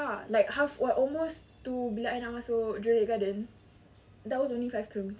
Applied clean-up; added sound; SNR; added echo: none; none; none; none.